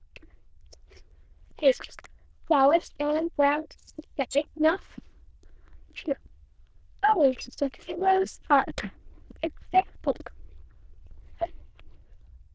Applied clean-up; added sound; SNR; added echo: neural diffusion model UNIVERSE++.